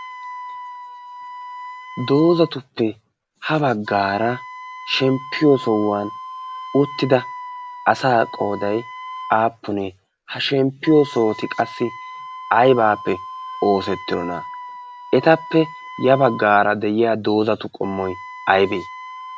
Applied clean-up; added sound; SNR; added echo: none; Wind instrument, woodwind instrument; 14 dB; none.